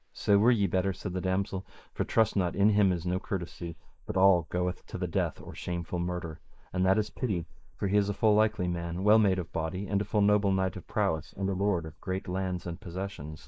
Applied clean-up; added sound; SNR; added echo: neural mask model Resemble Enhance denoiser.